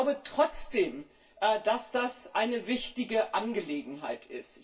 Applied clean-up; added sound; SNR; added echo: none; none; none; reverberation time 0.2 s.